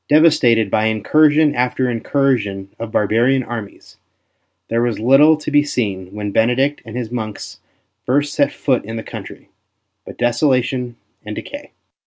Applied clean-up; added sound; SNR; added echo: none; none; none; none.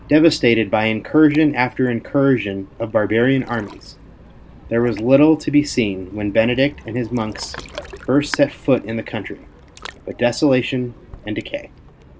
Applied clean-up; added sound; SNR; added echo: none; Ocean; 20 dB; none.